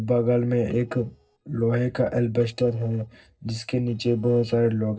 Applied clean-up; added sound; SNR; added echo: neural separator model SepFormer DNS4.